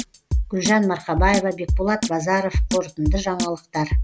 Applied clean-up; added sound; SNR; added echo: none; Drum kit; 2 dB; none.